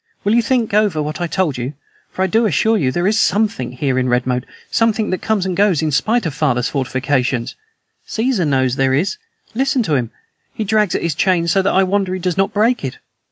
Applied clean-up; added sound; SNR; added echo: none; none; none; none.